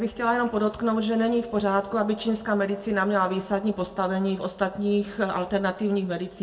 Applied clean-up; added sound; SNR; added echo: none; none; none; reverberation time 0.5 s.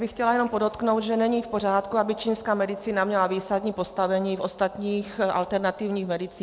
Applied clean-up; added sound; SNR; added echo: none; none; none; none.